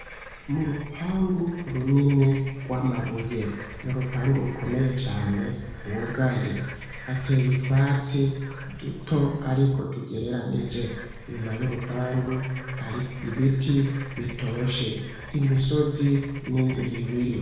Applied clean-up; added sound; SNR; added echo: none; Bird / Frog; 15 dB; reverberation time 1.0 s.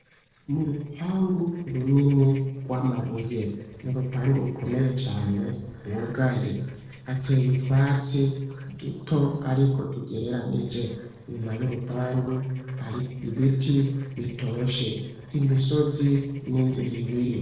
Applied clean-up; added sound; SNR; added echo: neural separator model SepFormer DNS4.